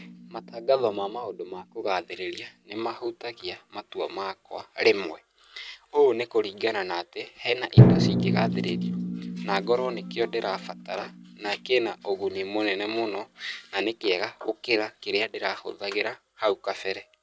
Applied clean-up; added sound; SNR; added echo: none; Drum; 1 dB; none.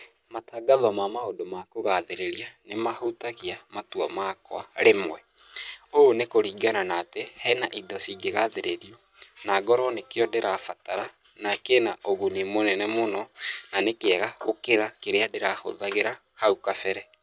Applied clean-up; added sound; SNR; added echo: none; none; none; none.